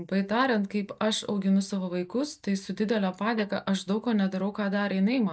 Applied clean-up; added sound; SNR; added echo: neural mask model DeepFilterNet 3.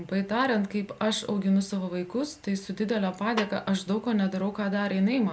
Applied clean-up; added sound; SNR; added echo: none; Snare drum; 12 dB; none.